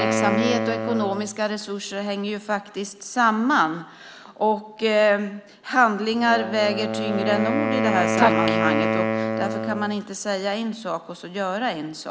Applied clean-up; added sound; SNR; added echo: none; Wind instrument, woodwind instrument; 4 dB; none.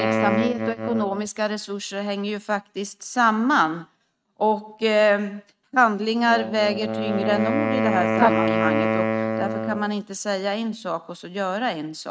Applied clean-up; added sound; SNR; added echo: neural mask model RNNoise.